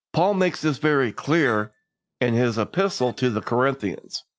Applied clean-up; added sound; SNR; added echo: neural separator model SepFormer DNS4.